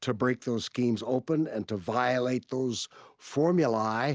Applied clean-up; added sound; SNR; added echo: none; none; none; none.